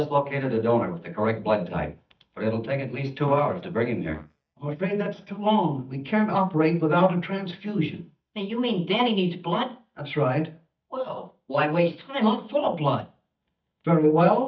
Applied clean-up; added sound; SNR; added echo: neural mask model DeepFilterNet 3.